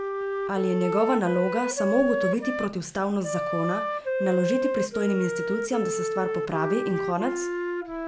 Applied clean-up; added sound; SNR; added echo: none; Wind instrument, woodwind instrument; 1 dB; none.